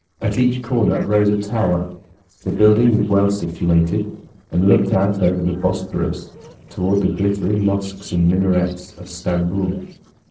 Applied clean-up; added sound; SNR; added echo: neural separator model SepFormer DNS4.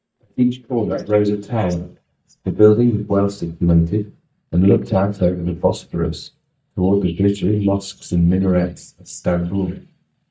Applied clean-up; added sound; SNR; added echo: neural mask model DeepFilterNet 3.